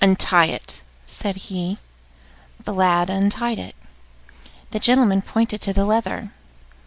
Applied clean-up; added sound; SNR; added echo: none; none; none; none.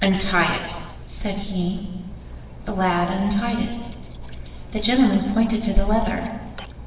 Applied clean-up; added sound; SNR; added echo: none; Cutlery, silverware; 14 dB; reverberation time 1.3 s.